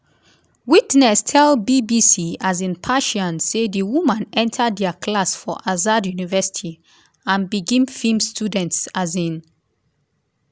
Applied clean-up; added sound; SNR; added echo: none; none; none; none.